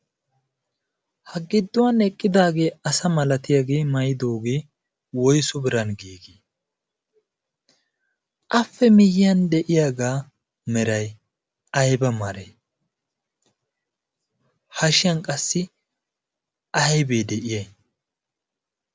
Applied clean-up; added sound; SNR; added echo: none; none; none; none.